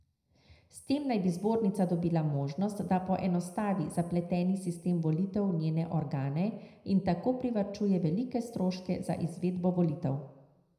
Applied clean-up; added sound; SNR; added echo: none; none; none; reverberation time 0.8 s.